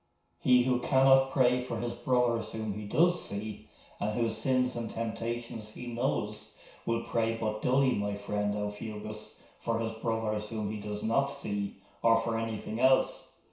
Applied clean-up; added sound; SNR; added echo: none; none; none; reverberation time 0.6 s.